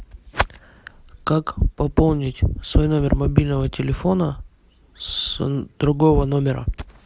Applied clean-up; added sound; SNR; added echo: none; none; none; none.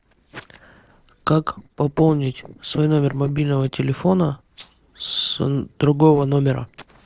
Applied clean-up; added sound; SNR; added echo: neural separator model SepFormer DNS4.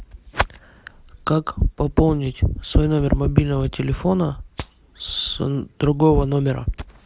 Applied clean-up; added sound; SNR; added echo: none; Rattle (instrument); 16 dB; none.